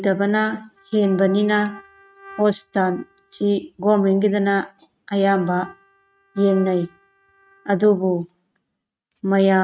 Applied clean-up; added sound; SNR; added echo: neural mask model RNNoise.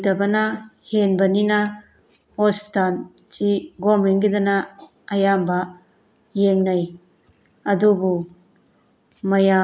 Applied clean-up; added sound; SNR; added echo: none; none; none; none.